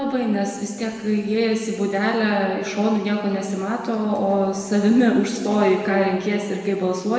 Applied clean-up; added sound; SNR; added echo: none; none; none; reverberation time 1.5 s.